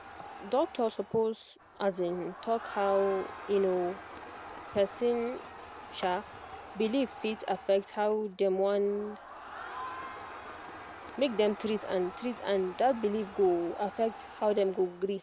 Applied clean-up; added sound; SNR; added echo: none; Crowd; 14 dB; none.